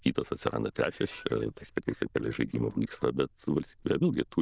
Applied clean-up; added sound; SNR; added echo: neural diffusion model UNIVERSE++.